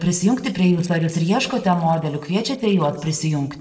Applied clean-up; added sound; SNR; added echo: neural separator model SepFormer DNS4.